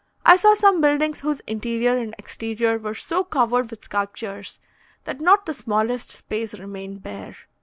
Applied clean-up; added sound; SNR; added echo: none; none; none; none.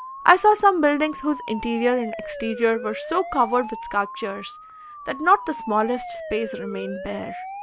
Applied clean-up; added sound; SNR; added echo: none; Siren; 12 dB; none.